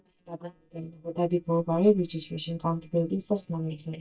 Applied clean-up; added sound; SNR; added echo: neural mask model DeepFilterNet 3.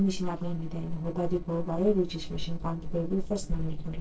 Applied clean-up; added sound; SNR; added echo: neural separator model SepFormer DNS4.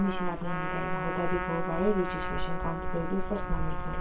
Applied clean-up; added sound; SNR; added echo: none; Trumpet; 6 dB; reverberation time 0.2 s.